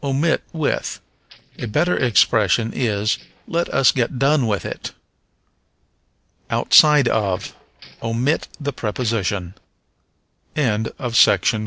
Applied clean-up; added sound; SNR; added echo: neural separator model SepFormer DNS4.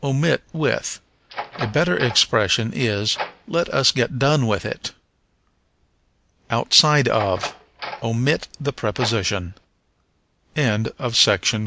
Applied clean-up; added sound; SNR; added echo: none; Door; 14 dB; none.